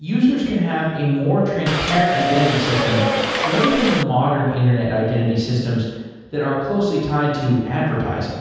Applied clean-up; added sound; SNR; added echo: none; Subway, metro, underground / Doorbell; 1 dB; reverberation time 1.2 s.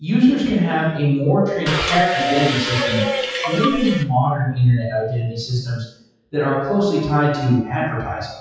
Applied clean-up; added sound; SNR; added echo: classical method WPE with log-MMSE.